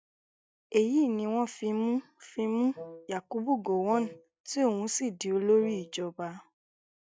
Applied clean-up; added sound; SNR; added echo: neural mask model DeepFilterNet 3.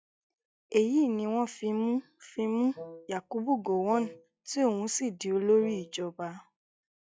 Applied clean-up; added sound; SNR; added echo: classical method log-MMSE.